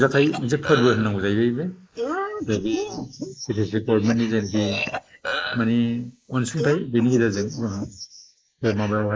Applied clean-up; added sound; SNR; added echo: neural mask model Resemble Enhance denoiser.